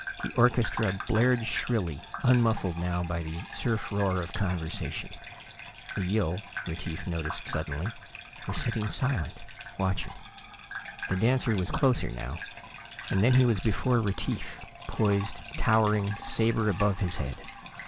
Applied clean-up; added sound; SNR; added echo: none; Bathtub (filling or washing) / Gurgling; 13 dB; none.